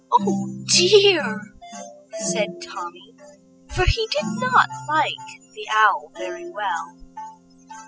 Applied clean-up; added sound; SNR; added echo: classical method spectral subtraction.